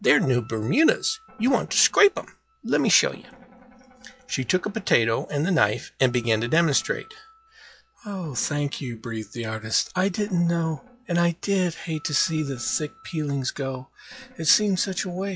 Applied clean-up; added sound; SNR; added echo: classical method log-MMSE.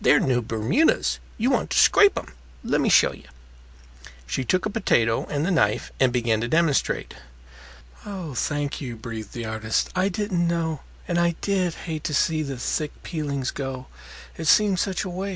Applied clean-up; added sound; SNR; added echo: none; none; none; none.